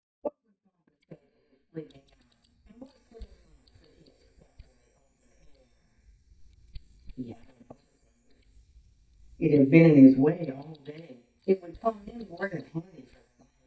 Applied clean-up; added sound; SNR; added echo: neural mask model DeepFilterNet 3.